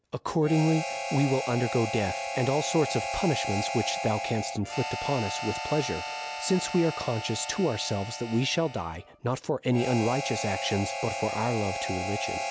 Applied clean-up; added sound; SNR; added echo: none; Harmonica; 6 dB; none.